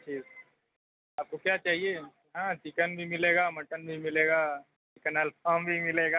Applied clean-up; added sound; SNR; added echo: none; none; none; none.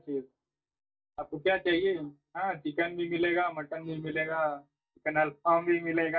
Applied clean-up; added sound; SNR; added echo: neural mask model DeepFilterNet 3.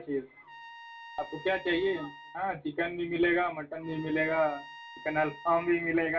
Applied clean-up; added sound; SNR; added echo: none; Trumpet; 18 dB; reverberation time 0.2 s.